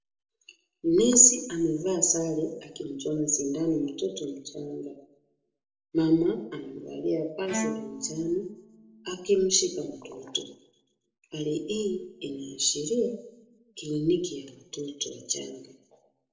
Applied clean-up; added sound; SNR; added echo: none; Bowed string instrument; 11 dB; reverberation time 0.5 s.